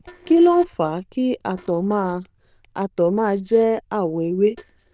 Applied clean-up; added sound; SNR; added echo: neural diffusion model UNIVERSE++.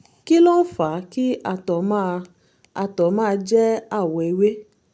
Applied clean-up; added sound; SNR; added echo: none; none; none; none.